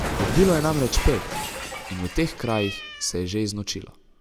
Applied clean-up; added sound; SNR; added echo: none; Cat; 7 dB; none.